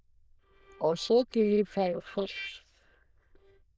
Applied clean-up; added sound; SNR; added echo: neural diffusion model UNIVERSE++.